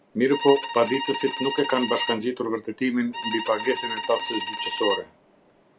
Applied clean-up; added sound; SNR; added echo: none; Bowed string instrument; 6 dB; none.